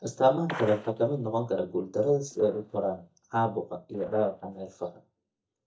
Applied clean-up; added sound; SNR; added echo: neural mask model DeepFilterNet 3.